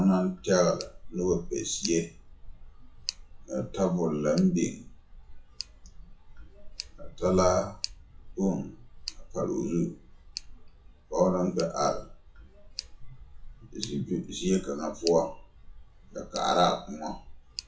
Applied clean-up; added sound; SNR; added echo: classical method WPE with log-MMSE.